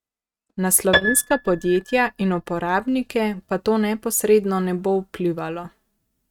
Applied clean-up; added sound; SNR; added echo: neural mask model RNNoise.